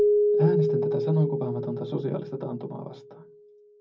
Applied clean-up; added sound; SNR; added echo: none; Keyboard (musical); -2 dB; reverberation time 0.4 s.